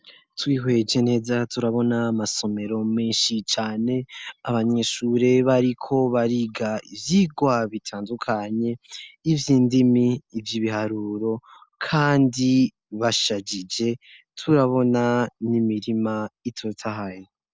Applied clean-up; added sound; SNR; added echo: none; none; none; none.